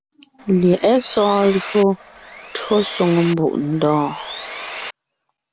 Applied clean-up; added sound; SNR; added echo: none; Sawing; 11 dB; none.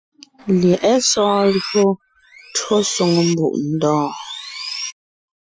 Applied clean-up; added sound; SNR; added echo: classical method Wiener filter.